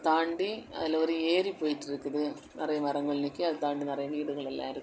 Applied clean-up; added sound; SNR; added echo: none; none; none; none.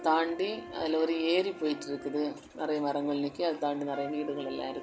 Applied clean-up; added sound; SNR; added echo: none; Wind instrument, woodwind instrument; 15 dB; none.